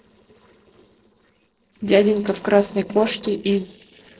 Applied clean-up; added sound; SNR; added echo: neural separator model SepFormer DNS4.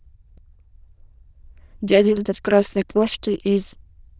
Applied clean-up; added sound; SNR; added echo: neural diffusion model UNIVERSE++.